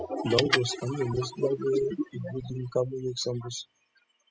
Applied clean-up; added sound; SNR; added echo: classical method spectral subtraction.